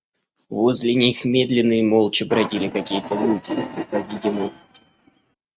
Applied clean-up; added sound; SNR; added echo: neural mask model RNNoise.